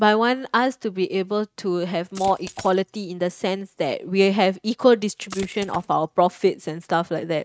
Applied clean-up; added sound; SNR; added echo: neural mask model RNNoise.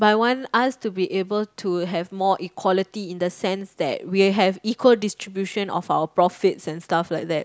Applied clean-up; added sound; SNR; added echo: none; none; none; none.